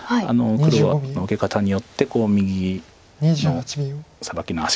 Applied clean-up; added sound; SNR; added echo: none; none; none; none.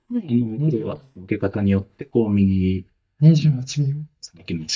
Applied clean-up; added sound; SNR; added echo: neural mask model DeepFilterNet 3.